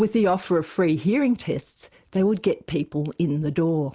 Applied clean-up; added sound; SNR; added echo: none; none; none; none.